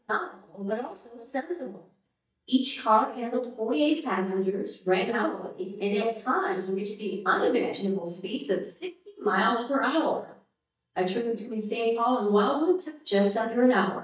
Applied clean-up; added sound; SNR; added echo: neural mask model DeepFilterNet 3.